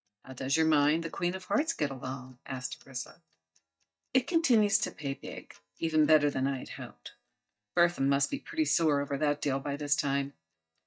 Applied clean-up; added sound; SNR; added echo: neural mask model DeepFilterNet 3.